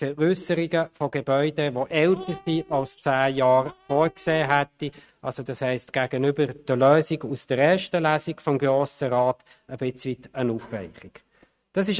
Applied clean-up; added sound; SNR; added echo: neural mask model RNNoise.